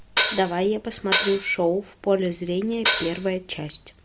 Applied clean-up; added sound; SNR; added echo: none; Hi-hat; -4 dB; none.